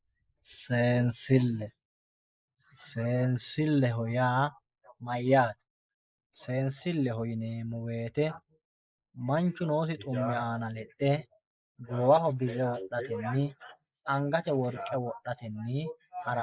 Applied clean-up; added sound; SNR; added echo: neural mask model Resemble Enhance denoiser.